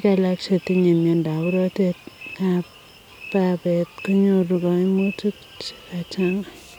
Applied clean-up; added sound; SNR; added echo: none; none; none; none.